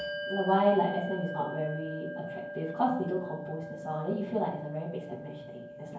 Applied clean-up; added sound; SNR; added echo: none; Bell; 8 dB; reverberation time 0.9 s.